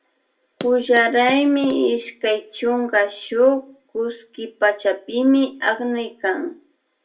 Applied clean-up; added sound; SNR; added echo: none; Run; 16 dB; reverberation time 0.2 s.